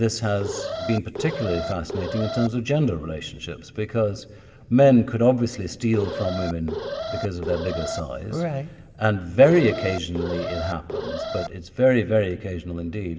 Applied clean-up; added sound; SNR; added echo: none; Alarm; 7 dB; reverberation time 1.6 s.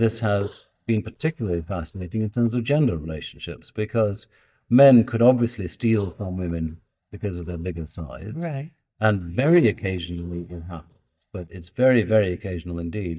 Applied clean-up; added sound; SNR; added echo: neural mask model DeepFilterNet 3.